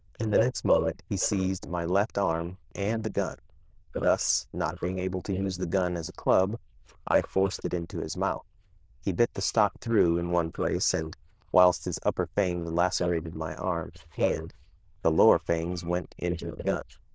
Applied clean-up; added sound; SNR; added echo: neural diffusion model UNIVERSE++.